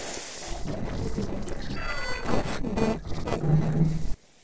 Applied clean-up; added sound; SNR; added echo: neural separator model SepFormer DNS4.